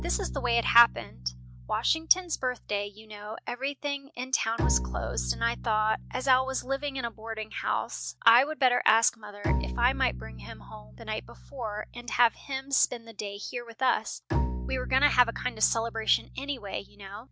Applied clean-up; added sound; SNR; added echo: none; Bowed string instrument; 8 dB; none.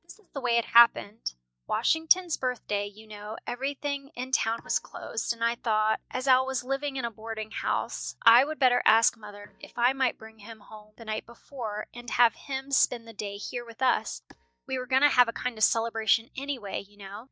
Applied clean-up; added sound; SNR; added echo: neural mask model DeepFilterNet 3.